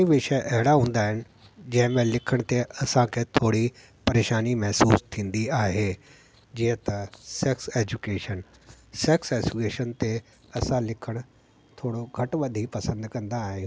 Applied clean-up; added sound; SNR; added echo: none; none; none; none.